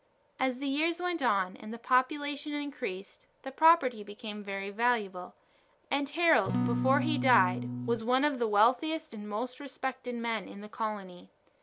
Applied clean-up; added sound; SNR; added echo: none; Acoustic guitar / Strum; 1 dB; none.